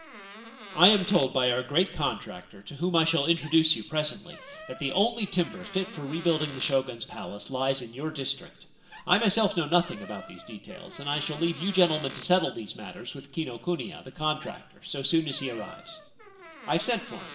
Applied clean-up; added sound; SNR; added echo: none; Door; 19 dB; reverberation time 1.6 s.